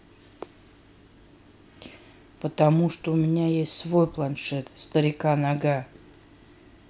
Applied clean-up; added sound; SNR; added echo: none; none; none; none.